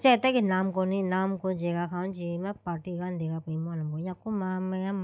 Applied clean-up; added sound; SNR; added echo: none; none; none; none.